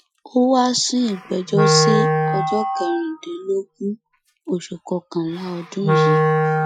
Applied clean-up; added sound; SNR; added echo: classical method Wiener filter.